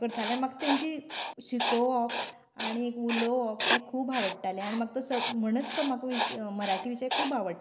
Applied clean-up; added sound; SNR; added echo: none; Writing; 4 dB; none.